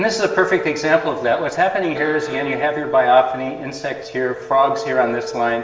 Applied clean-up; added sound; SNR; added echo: none; Wind instrument, woodwind instrument; 11 dB; reverberation time 0.6 s.